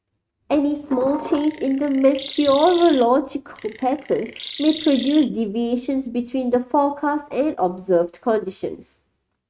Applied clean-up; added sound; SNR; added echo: neural mask model RNNoise.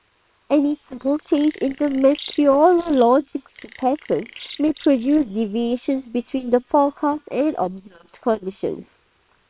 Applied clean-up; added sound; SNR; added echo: neural separator model SepFormer WHAM!.